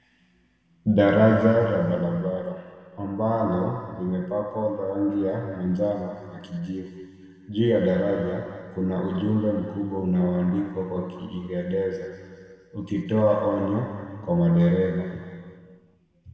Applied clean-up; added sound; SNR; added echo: none; none; none; reverberation time 2.2 s.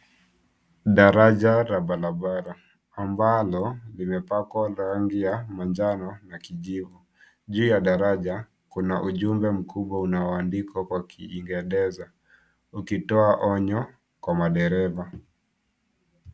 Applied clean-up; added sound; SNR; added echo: none; none; none; none.